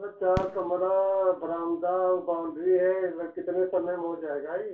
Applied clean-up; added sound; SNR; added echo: none; Fireworks; 18 dB; reverberation time 0.3 s.